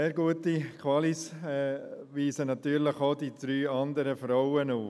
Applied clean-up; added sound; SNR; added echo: none; none; none; none.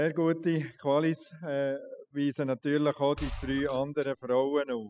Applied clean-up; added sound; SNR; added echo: classical method spectral subtraction.